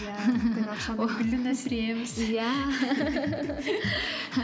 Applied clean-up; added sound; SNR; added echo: none; none; none; none.